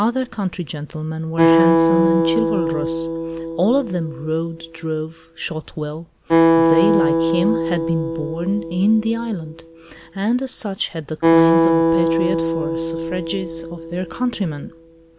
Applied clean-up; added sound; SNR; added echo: none; Acoustic guitar; -3 dB; none.